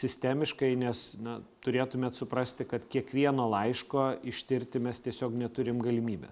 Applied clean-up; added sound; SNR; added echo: none; none; none; none.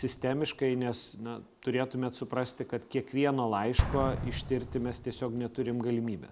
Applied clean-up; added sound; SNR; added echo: none; Explosion; 7 dB; none.